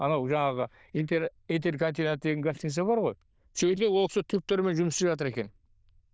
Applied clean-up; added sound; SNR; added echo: neural diffusion model UNIVERSE++.